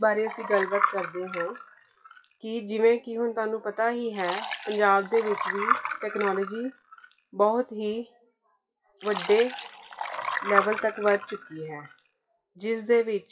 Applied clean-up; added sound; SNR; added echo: classical method WPE with log-MMSE.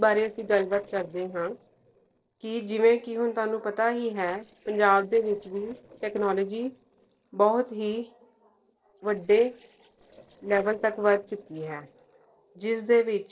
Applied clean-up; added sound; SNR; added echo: neural separator model SepFormer DNS4.